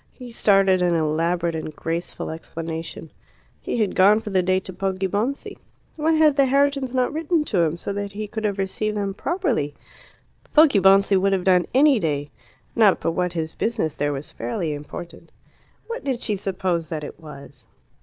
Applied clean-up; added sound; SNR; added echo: none; none; none; none.